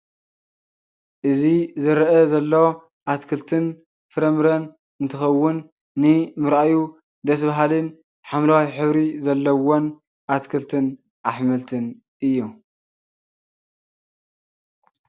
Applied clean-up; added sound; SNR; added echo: none; none; none; none.